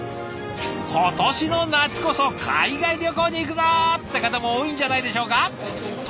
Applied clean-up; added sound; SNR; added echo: none; none; none; none.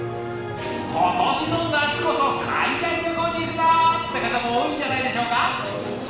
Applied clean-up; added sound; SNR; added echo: none; none; none; reverberation time 1.1 s.